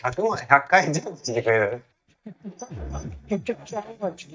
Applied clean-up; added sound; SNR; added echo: neural mask model DeepFilterNet 3.